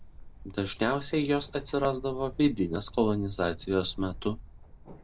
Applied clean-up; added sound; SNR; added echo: none; Bird; 14 dB; none.